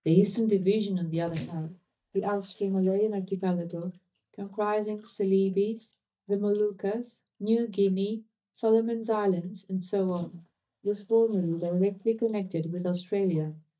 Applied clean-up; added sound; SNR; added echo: neural mask model DeepFilterNet 3.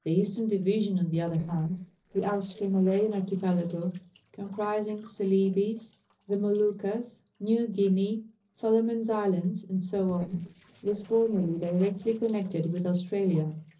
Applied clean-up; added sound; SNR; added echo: neural separator model SepFormer DNS4.